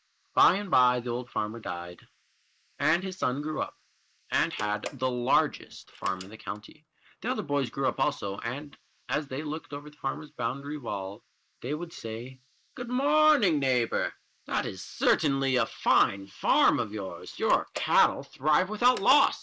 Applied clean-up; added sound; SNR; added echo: neural mask model Resemble Enhance denoiser.